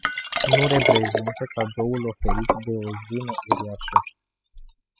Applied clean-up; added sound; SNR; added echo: classical method spectral subtraction.